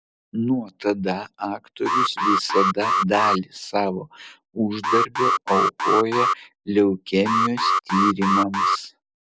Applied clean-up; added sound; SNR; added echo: neural mask model Resemble Enhance denoiser.